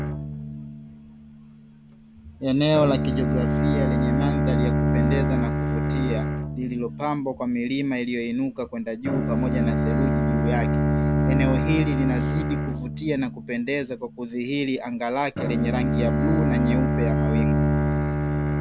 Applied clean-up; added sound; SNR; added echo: none; Bowed string instrument; -3 dB; none.